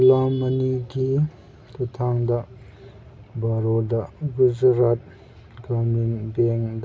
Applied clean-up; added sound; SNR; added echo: none; none; none; none.